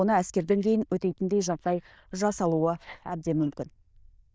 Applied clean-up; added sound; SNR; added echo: neural diffusion model UNIVERSE++.